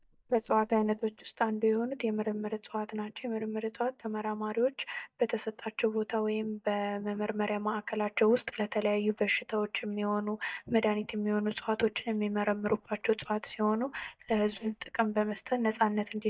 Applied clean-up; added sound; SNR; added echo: neural mask model DeepFilterNet 3.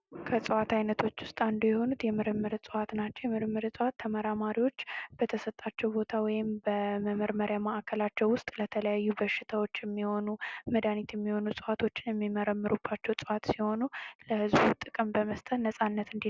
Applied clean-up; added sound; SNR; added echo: none; none; none; none.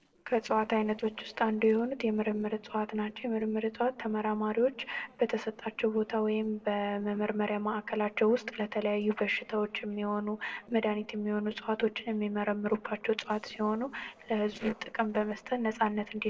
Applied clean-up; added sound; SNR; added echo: neural separator model SepFormer DNS4.